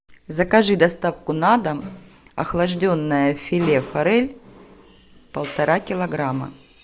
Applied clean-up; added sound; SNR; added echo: none; none; none; none.